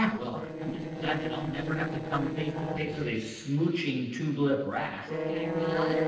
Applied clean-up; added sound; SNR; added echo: neural separator model SepFormer DNS4.